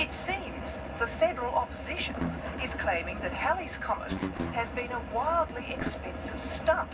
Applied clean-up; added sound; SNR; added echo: none; Guitar; 8 dB; reverberation time 0.4 s.